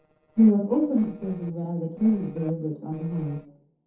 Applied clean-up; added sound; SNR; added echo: neural separator model SepFormer DNS4.